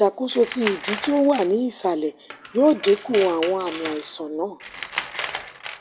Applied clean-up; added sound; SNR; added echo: none; Tools; 12 dB; reverberation time 0.6 s.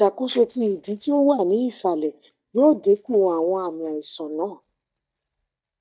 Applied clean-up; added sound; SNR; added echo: neural mask model DeepFilterNet 3.